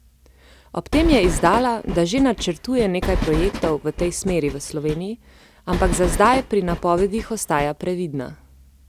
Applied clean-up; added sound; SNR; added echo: none; Train; 6 dB; none.